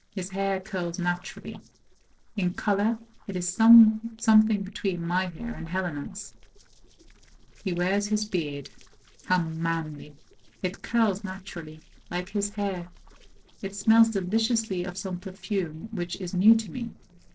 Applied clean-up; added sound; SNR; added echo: neural separator model SepFormer DNS4.